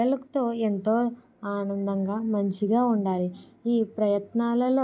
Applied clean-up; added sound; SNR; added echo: none; none; none; none.